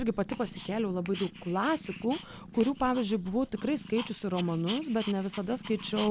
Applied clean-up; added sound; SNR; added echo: none; Purr + Dog; 13 dB; none.